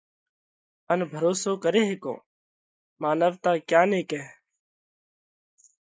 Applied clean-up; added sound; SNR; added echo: neural mask model Resemble Enhance denoiser.